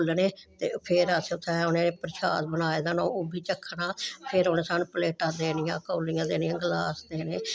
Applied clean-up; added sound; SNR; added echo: none; none; none; none.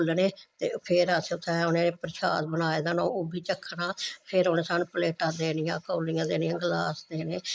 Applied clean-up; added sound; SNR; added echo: neural mask model Resemble Enhance denoiser.